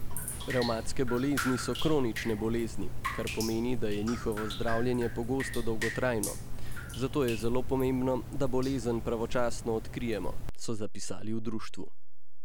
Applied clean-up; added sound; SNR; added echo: none; Drip; -1 dB; none.